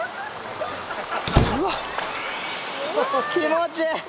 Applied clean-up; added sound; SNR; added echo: none; Squeak; 3 dB; none.